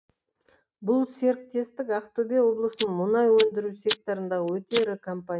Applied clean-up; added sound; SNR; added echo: neural mask model RNNoise.